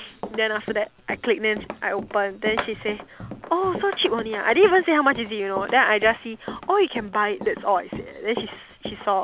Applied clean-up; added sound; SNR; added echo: none; Run; 13 dB; none.